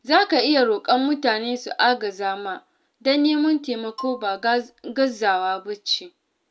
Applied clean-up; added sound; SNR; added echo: none; Marimba, xylophone; 19 dB; none.